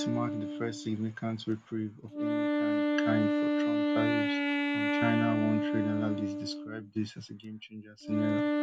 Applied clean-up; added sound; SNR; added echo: none; Wind instrument, woodwind instrument; -4 dB; none.